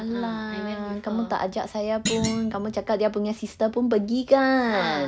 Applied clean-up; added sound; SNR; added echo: none; Thump, thud; 8 dB; none.